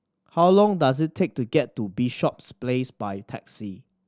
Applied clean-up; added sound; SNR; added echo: none; none; none; none.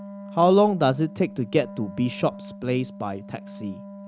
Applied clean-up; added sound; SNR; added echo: none; Wind instrument, woodwind instrument; 15 dB; none.